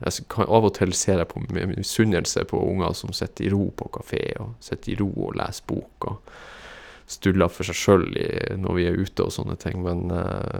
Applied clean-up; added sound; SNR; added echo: none; none; none; none.